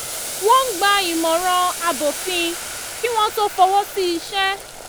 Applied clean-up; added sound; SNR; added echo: none; Boiling; 10 dB; none.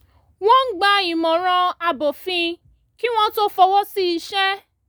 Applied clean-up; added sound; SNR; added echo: none; none; none; none.